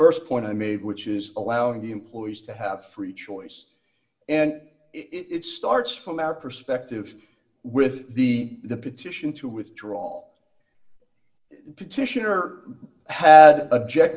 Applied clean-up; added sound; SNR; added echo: none; none; none; reverberation time 0.6 s.